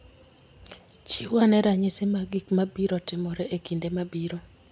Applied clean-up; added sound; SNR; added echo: none; none; none; none.